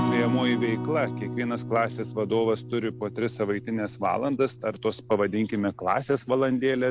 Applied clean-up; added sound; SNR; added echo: none; Acoustic guitar; 7 dB; none.